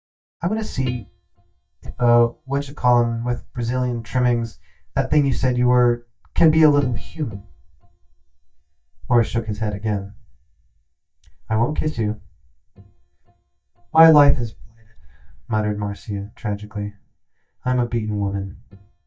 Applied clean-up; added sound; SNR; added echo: neural mask model DeepFilterNet 3.